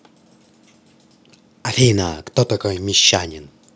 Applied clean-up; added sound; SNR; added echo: none; none; none; none.